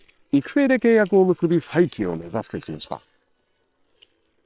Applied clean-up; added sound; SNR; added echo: neural separator model SepFormer WHAM!.